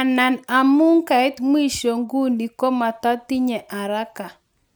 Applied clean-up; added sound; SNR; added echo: none; none; none; none.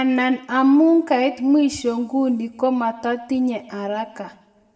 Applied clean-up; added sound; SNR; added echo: none; none; none; reverberation time 1.1 s.